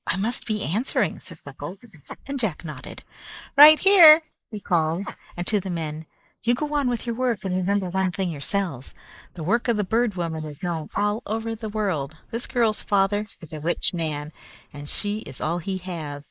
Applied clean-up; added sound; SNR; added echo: neural mask model Resemble Enhance denoiser.